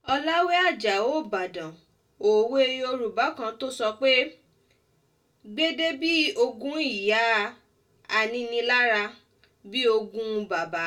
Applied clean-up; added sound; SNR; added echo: none; none; none; reverberation time 0.2 s.